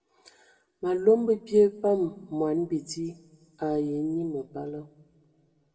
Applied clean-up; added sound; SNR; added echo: none; none; none; reverberation time 1.9 s.